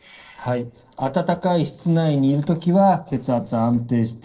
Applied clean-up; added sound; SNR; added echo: neural separator model SepFormer DNS4.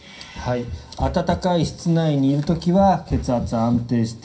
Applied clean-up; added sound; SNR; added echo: none; Run; 12 dB; reverberation time 0.3 s.